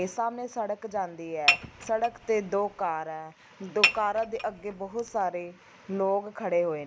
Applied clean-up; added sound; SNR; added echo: none; Dishes, pots, and pans / Chink, clink; 0 dB; none.